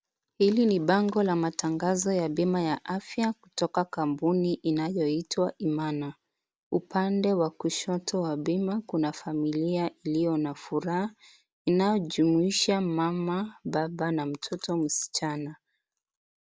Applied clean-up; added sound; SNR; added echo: none; none; none; none.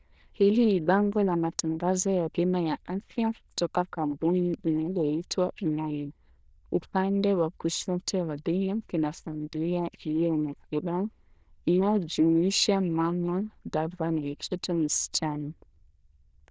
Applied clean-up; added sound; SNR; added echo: neural diffusion model UNIVERSE++.